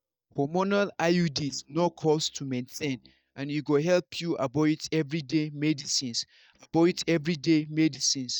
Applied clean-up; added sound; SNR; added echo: neural mask model DeepFilterNet 3.